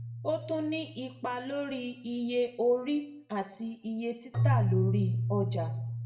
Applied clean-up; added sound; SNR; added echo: none; Keyboard (musical); 0 dB; reverberation time 0.5 s.